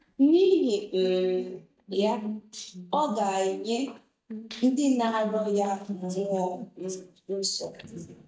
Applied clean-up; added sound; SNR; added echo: neural mask model DeepFilterNet 3.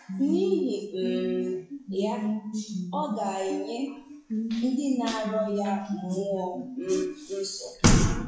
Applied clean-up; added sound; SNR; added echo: classical method WPE with log-MMSE.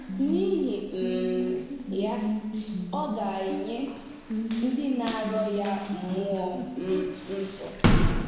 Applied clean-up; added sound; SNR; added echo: none; Water tap, faucet; -1 dB; reverberation time 1.0 s.